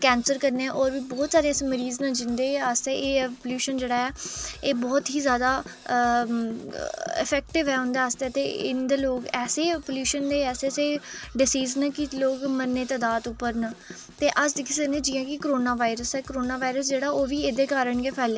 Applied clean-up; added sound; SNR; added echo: none; Drum kit; 19 dB; none.